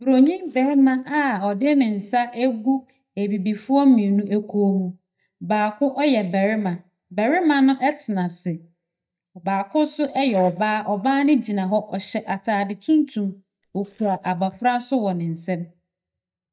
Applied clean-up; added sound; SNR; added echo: neural mask model DeepFilterNet 3.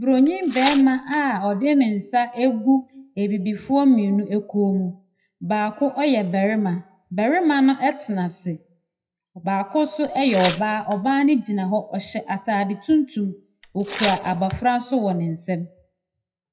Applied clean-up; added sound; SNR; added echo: classical method WPE with log-MMSE.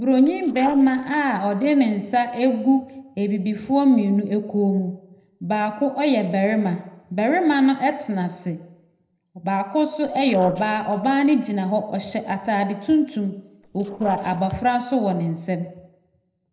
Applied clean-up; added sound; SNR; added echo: neural separator model SepFormer DNS4.